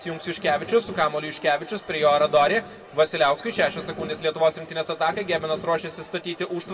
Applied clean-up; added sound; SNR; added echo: none; none; none; reverberation time 0.8 s.